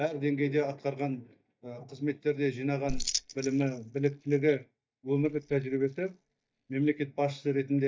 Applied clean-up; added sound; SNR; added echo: neural mask model DeepFilterNet 3.